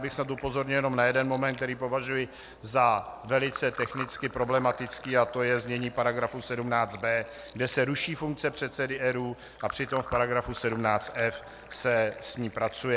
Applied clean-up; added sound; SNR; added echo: none; Fill (with liquid); 17 dB; none.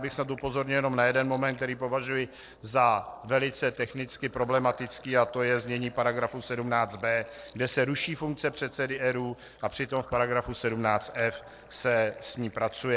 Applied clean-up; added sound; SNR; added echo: neural separator model SepFormer DNS4.